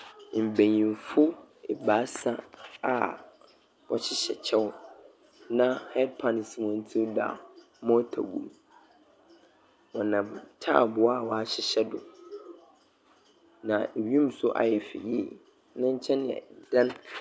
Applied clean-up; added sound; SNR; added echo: none; none; none; none.